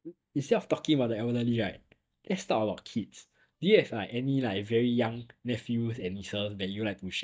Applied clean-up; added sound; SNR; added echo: neural mask model DeepFilterNet 3.